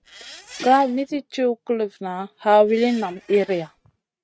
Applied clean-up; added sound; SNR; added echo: neural mask model RNNoise.